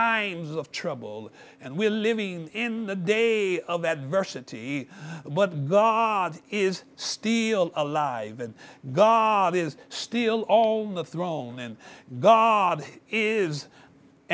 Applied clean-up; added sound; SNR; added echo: none; none; none; none.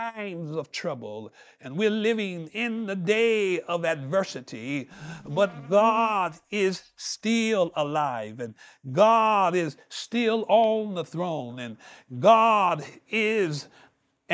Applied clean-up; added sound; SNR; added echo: neural mask model DeepFilterNet 3.